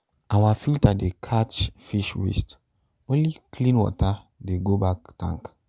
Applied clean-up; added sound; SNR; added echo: none; none; none; none.